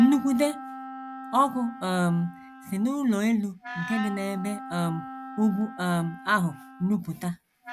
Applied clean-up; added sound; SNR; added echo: none; Wind instrument, woodwind instrument; 14 dB; none.